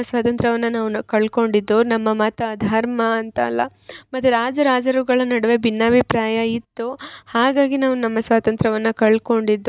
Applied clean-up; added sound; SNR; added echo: none; none; none; none.